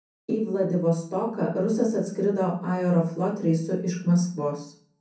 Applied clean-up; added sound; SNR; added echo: none; none; none; reverberation time 0.6 s.